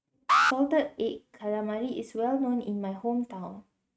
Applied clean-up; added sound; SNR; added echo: neural mask model RNNoise.